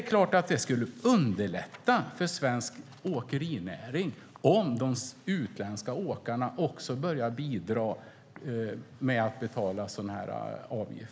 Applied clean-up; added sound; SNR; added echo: none; none; none; none.